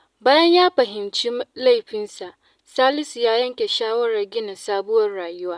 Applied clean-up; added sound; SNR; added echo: none; none; none; none.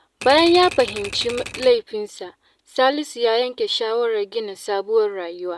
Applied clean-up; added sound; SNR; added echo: none; Typewriter; 13 dB; none.